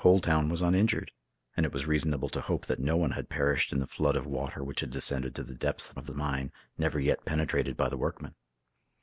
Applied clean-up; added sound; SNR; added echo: none; none; none; none.